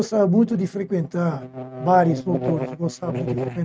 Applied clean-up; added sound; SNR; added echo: neural mask model RNNoise.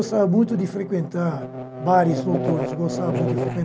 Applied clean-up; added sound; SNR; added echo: none; Buzz; 6 dB; none.